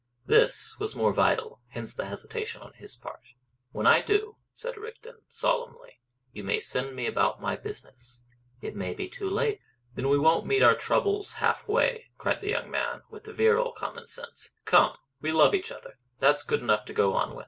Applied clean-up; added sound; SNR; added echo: none; none; none; none.